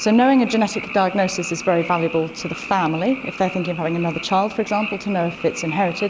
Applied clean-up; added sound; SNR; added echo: none; Frog; 12 dB; none.